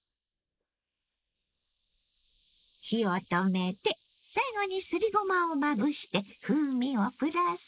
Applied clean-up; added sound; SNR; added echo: neural mask model Resemble Enhance denoiser.